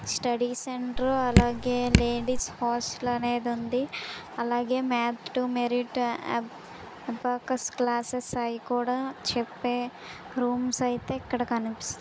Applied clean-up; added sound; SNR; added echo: none; Drip; -4 dB; none.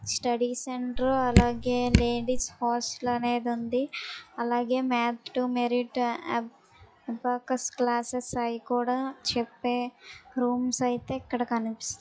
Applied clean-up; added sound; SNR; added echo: classical method log-MMSE.